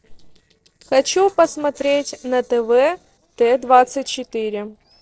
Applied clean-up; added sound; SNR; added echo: neural separator model SepFormer DNS4.